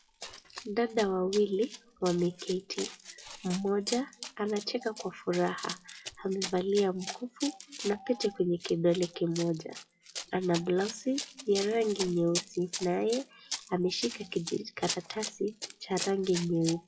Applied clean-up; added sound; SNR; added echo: classical method WPE with log-MMSE.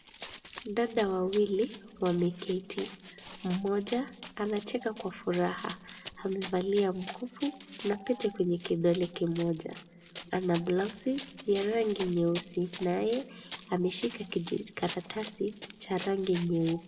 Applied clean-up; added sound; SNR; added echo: none; Run; 11 dB; reverberation time 1.1 s.